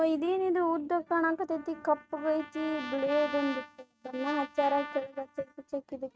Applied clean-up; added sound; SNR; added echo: neural mask model RNNoise.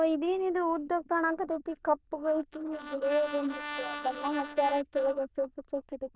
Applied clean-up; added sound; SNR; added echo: neural diffusion model UNIVERSE++.